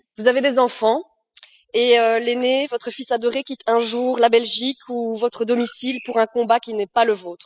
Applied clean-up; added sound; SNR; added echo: classical method spectral subtraction.